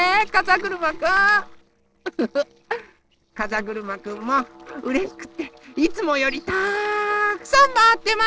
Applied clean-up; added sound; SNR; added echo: neural separator model SepFormer DNS4.